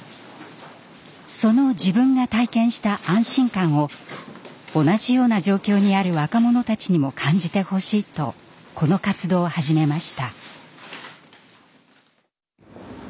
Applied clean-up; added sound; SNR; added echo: none; none; none; none.